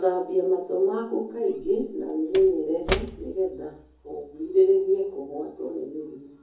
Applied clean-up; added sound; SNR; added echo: none; Slam / Wood; 15 dB; reverberation time 0.6 s.